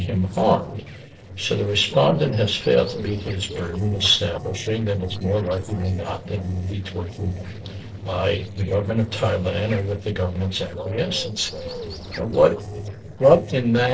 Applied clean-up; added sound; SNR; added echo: neural separator model SepFormer DNS4.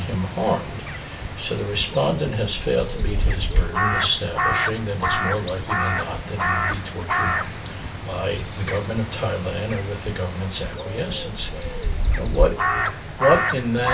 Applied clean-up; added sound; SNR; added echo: none; Crow; -1 dB; reverberation time 0.3 s.